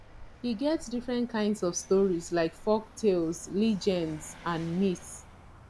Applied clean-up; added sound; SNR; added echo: none; Vehicle; 19 dB; none.